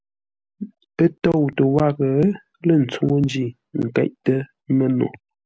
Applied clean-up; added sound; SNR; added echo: none; none; none; none.